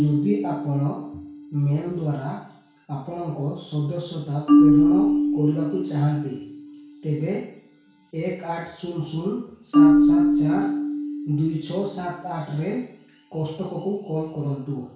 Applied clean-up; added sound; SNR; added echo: none; Marimba, xylophone; -3 dB; reverberation time 0.6 s.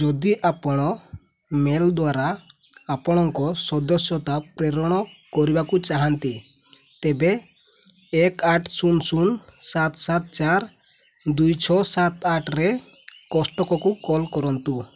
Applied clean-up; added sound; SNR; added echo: none; none; none; none.